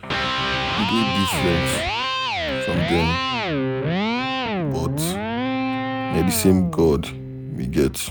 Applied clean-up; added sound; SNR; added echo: none; Electric guitar; 0 dB; none.